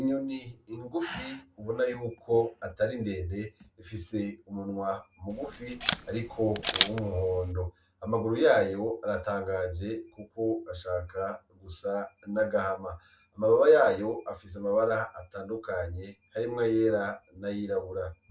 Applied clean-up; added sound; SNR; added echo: none; Camera; 2 dB; none.